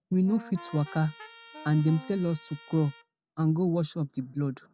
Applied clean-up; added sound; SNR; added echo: none; Trumpet + Wind instrument, woodwind instrument; 19 dB; none.